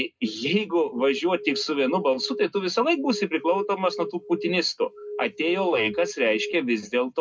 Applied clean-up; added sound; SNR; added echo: none; Alarm; 11 dB; reverberation time 0.2 s.